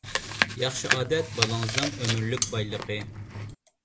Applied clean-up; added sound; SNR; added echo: none; Chewing, mastication + Cutlery, silverware; 0 dB; none.